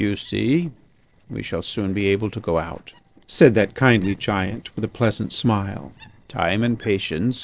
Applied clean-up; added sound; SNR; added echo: neural separator model SepFormer DNS4.